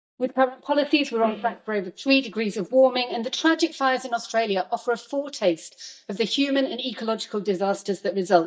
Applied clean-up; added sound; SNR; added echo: neural mask model DeepFilterNet 3.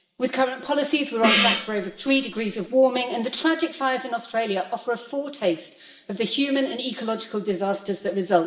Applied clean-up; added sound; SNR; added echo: none; Gong; 0 dB; reverberation time 1.6 s.